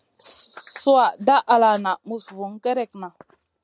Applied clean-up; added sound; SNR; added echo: none; none; none; none.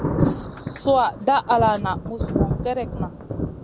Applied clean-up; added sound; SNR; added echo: none; Thunder; 2 dB; none.